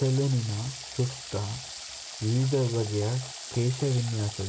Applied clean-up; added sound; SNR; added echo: none; Water tap, faucet / Water; 12 dB; none.